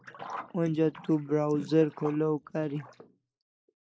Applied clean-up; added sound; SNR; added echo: neural mask model Resemble Enhance denoiser.